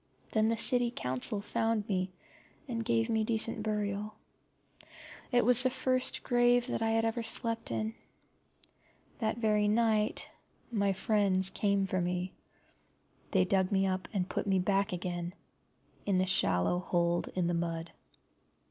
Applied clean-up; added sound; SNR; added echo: none; none; none; none.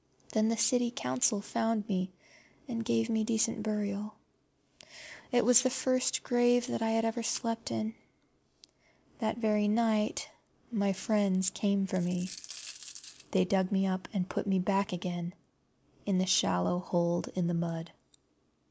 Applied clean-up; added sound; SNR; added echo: none; Coin (dropping); 16 dB; none.